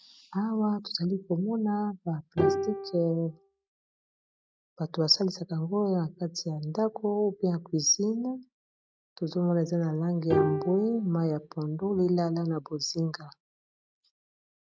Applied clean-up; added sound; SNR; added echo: neural mask model RNNoise.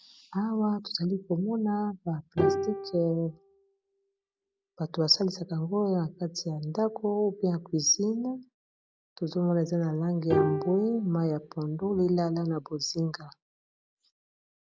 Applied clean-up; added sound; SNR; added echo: none; Bowed string instrument; 4 dB; none.